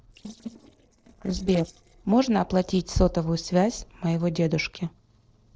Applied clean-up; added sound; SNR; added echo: neural separator model SepFormer DNS4.